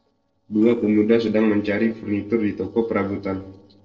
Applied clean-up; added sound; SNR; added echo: neural separator model SepFormer DNS4.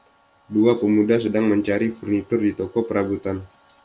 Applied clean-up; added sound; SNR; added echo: none; none; none; none.